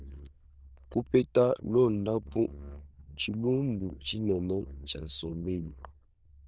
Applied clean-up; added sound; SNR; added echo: neural diffusion model UNIVERSE++.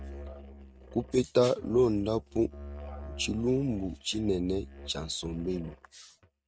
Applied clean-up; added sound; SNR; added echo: neural mask model RNNoise.